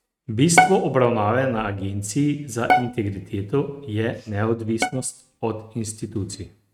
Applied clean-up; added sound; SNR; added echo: neural mask model RNNoise.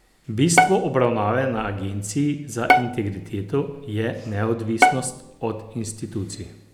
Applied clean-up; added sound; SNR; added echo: none; Bowed string instrument; 0 dB; none.